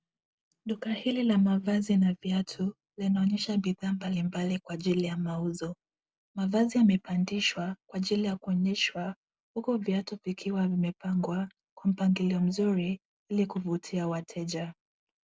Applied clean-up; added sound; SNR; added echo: none; none; none; none.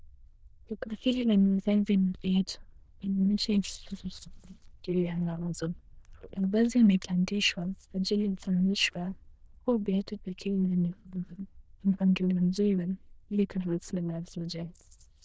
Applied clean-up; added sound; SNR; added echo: neural diffusion model UNIVERSE++.